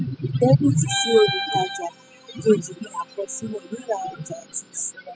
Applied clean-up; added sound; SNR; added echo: classical method spectral subtraction.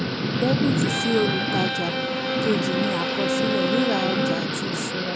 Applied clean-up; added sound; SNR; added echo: none; Bowed string instrument + Thunder / Rain; -4 dB; none.